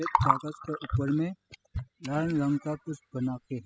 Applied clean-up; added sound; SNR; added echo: classical method spectral subtraction.